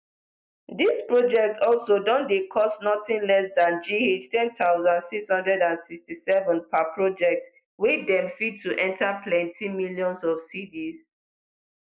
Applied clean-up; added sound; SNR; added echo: none; none; none; none.